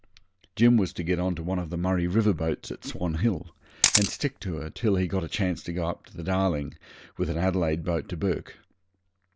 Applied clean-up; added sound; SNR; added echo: none; Camera; 1 dB; none.